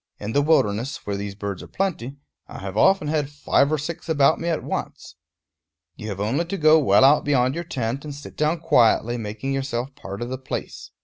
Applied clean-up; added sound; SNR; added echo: none; none; none; none.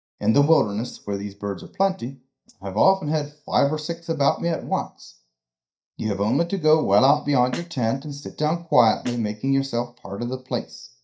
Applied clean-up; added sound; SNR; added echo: neural mask model DeepFilterNet 3.